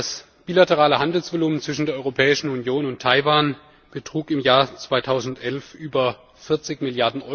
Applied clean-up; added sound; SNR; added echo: none; none; none; none.